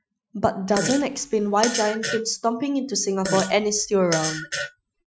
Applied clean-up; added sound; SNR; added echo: classical method Wiener filter.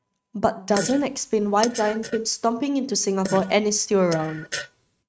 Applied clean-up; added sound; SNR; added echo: neural mask model RNNoise.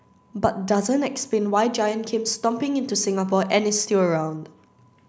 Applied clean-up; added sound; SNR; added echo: none; none; none; none.